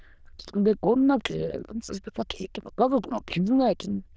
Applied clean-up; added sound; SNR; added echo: neural diffusion model UNIVERSE++.